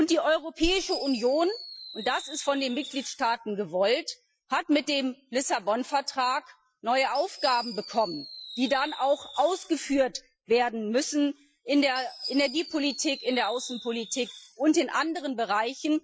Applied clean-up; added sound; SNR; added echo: classical method Wiener filter.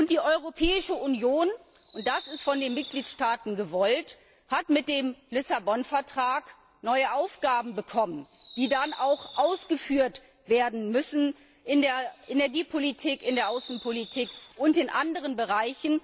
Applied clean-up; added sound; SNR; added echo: none; Fireworks; 15 dB; none.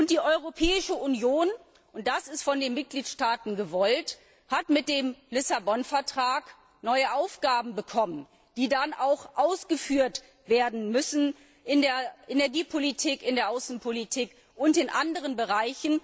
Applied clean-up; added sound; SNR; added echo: none; none; none; none.